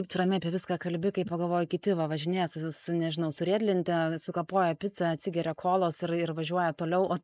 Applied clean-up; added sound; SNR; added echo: neural mask model Resemble Enhance denoiser.